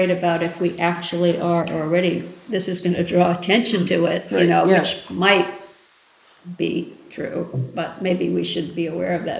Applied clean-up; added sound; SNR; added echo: neural mask model Resemble Enhance denoiser.